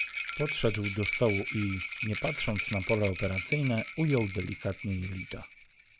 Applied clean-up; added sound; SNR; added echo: none; Rattle; 6 dB; none.